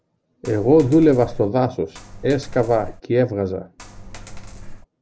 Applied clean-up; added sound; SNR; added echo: none; Coin (dropping); 14 dB; none.